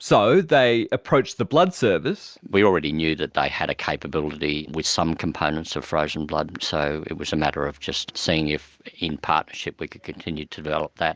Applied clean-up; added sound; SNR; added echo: none; none; none; none.